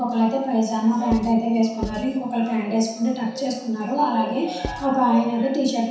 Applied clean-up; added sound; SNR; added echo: none; Writing; 13 dB; reverberation time 0.7 s.